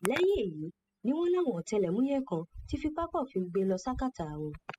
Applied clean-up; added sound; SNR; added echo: classical method spectral subtraction.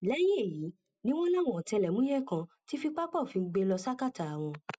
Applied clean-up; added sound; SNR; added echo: none; none; none; none.